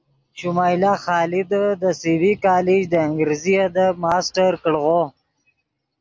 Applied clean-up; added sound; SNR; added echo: none; none; none; none.